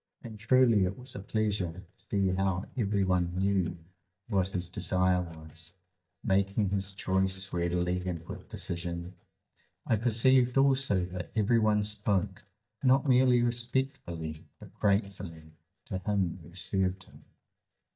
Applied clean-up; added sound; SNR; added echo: neural mask model DeepFilterNet 3.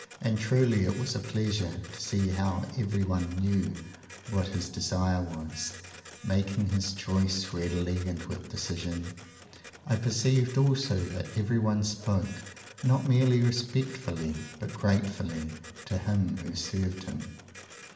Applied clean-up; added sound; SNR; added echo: none; Printer; 19 dB; reverberation time 1.7 s.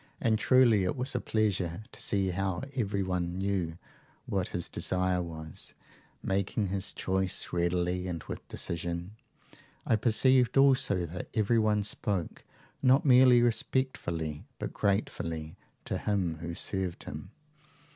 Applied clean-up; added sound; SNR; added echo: none; none; none; none.